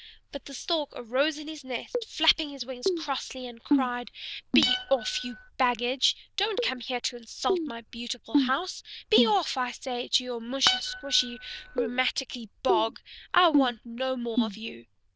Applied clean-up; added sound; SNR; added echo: neural diffusion model UNIVERSE++.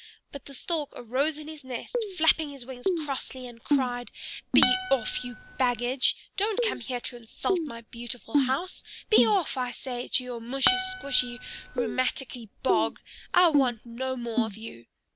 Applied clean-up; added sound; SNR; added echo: none; Keyboard (musical) + Acoustic guitar; 1 dB; none.